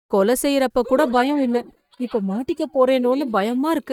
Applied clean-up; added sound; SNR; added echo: neural mask model DeepFilterNet 3.